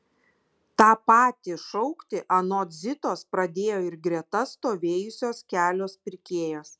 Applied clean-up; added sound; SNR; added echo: none; none; none; none.